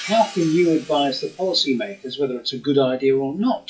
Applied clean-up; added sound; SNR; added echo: classical method WPE with log-MMSE.